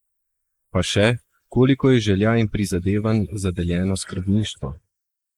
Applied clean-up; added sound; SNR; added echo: neural mask model Resemble Enhance denoiser.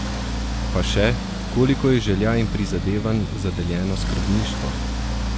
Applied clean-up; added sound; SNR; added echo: none; Accelerating, revving, vroom; 2 dB; none.